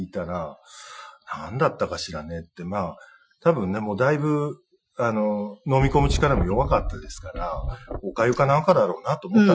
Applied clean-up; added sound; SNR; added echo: classical method Wiener filter.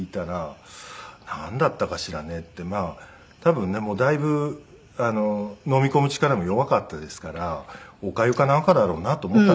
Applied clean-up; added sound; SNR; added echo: none; none; none; none.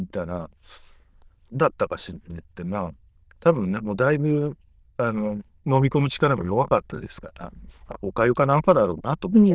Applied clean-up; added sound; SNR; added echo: neural diffusion model UNIVERSE++.